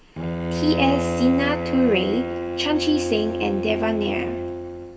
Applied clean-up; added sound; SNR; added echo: none; Bowed string instrument; 3 dB; reverberation time 1.3 s.